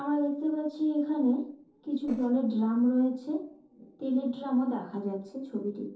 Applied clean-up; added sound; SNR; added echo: neural separator model SepFormer DNS4.